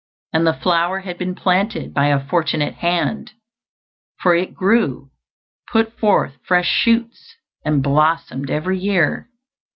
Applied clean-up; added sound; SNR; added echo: none; none; none; none.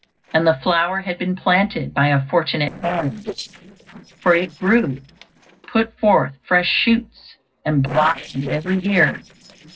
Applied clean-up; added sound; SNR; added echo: neural separator model SepFormer DNS4.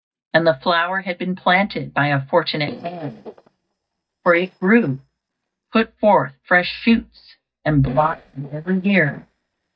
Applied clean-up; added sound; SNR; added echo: neural mask model DeepFilterNet 3.